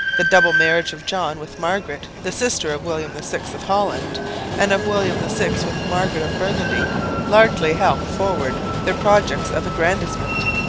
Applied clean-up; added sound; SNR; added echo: none; Train; 2 dB; none.